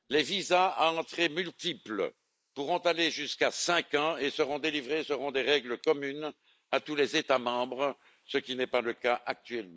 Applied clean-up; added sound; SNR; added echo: neural mask model Resemble Enhance denoiser.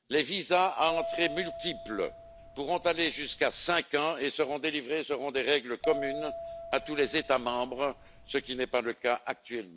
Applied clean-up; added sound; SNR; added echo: none; Bell; 10 dB; none.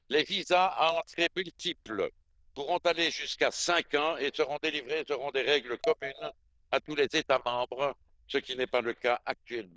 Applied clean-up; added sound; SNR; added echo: neural diffusion model UNIVERSE++.